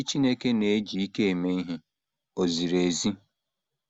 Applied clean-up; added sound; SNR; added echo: none; none; none; none.